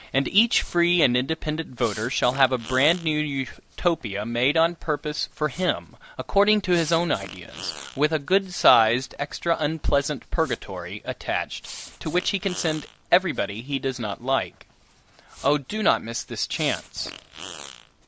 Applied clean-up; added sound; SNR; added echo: none; Fart; 19 dB; none.